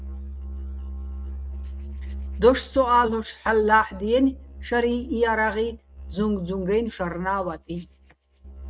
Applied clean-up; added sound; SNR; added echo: neural mask model RNNoise.